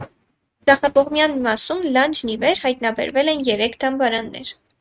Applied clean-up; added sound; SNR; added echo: neural mask model RNNoise.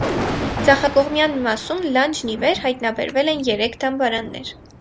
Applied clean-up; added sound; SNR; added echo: none; Thunder; 9 dB; none.